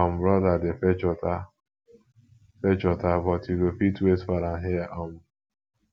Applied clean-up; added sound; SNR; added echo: none; none; none; none.